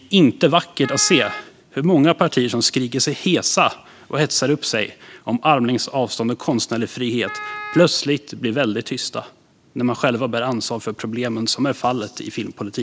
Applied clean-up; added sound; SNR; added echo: none; Wind instrument, woodwind instrument; 13 dB; none.